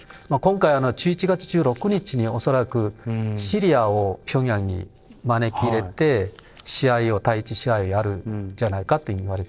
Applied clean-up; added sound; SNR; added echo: neural separator model SepFormer DNS4.